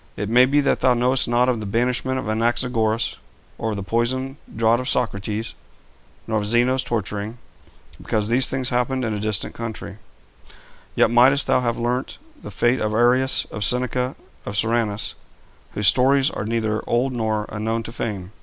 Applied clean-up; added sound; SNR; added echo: none; none; none; none.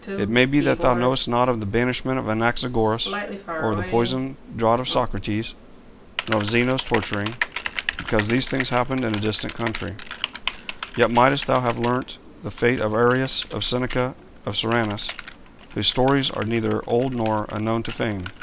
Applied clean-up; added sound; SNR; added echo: none; Typing; 11 dB; none.